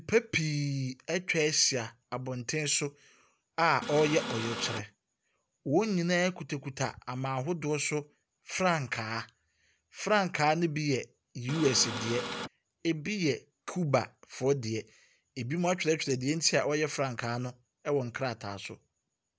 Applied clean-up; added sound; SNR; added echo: none; Printer; 5 dB; none.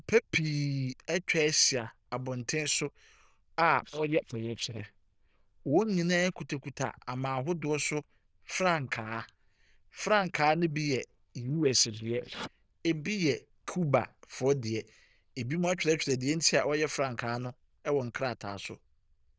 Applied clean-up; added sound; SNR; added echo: neural diffusion model UNIVERSE++.